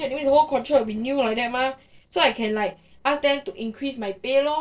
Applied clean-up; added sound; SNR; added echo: neural separator model SepFormer DNS4.